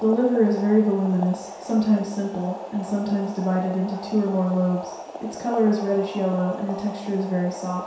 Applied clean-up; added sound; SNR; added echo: none; Boiling; 13 dB; reverberation time 0.7 s.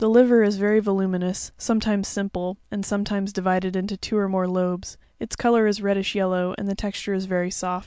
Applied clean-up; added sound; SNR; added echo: none; none; none; none.